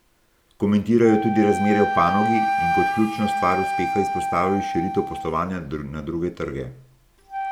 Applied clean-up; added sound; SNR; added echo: none; Wind instrument, woodwind instrument; 4 dB; none.